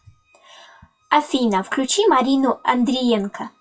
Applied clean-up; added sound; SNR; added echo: classical method WPE with log-MMSE.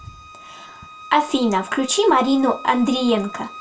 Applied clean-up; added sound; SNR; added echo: none; Bowed string instrument; 18 dB; reverberation time 0.2 s.